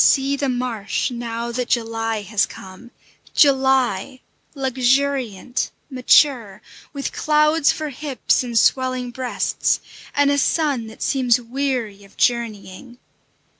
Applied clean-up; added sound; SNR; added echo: none; none; none; none.